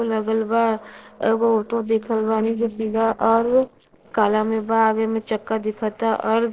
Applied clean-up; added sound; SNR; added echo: neural separator model SepFormer DNS4.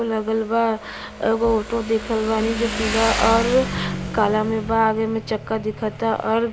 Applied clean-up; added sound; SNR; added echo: none; Motorcycle; 8 dB; none.